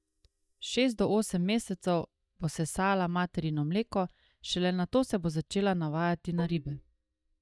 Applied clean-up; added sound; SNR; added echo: neural mask model DeepFilterNet 3.